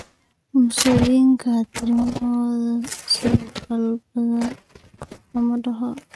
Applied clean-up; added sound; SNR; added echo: neural mask model RNNoise.